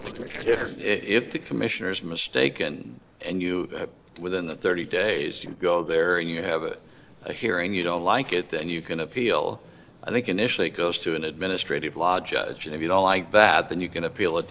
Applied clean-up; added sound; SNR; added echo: neural separator model SepFormer DNS4.